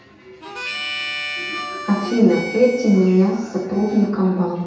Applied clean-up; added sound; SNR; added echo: none; Harmonica; 11 dB; reverberation time 0.8 s.